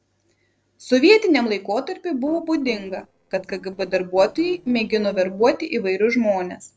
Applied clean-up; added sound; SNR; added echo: neural separator model SepFormer DNS4.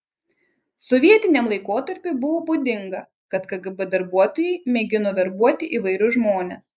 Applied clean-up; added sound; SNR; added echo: neural mask model Resemble Enhance denoiser.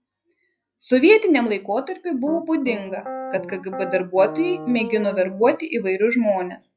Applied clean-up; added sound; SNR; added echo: classical method log-MMSE.